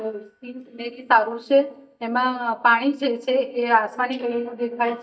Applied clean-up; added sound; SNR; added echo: neural mask model DeepFilterNet 3.